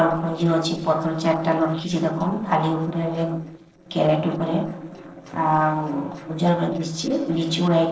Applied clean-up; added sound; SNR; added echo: neural separator model SepFormer DNS4.